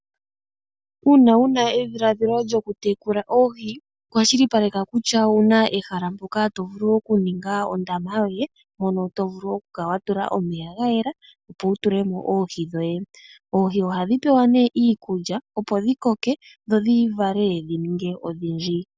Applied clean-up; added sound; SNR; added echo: none; none; none; none.